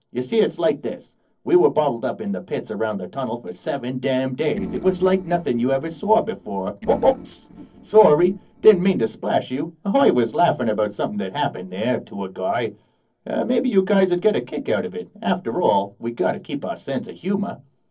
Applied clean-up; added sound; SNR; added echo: neural separator model SepFormer DNS4.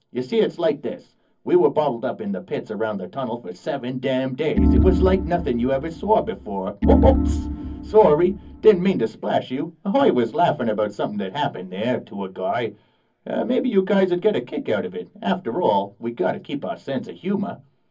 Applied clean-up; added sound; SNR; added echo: none; Organ; 0 dB; reverberation time 0.3 s.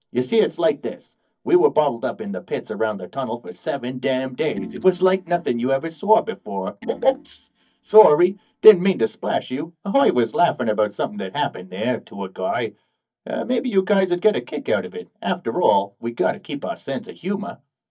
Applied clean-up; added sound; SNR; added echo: neural mask model DeepFilterNet 3.